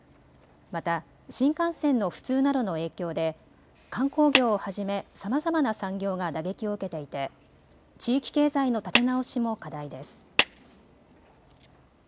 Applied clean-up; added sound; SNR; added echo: none; Clapping; 1 dB; none.